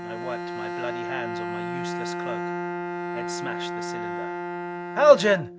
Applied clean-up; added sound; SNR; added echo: none; Bowed string instrument; 4 dB; none.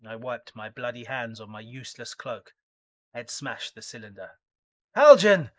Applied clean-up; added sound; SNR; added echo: neural mask model Resemble Enhance denoiser.